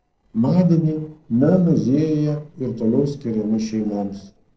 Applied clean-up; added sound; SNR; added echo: neural separator model SepFormer DNS4.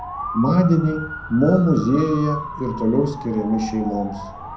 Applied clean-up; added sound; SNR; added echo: none; Motor vehicle (road) / Siren; 11 dB; reverberation time 0.6 s.